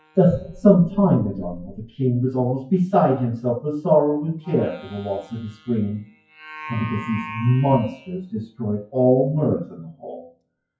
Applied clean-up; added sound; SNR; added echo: classical method WPE with log-MMSE.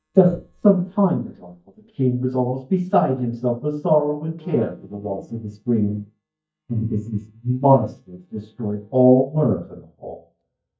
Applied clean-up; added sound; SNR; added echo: neural mask model DeepFilterNet 3.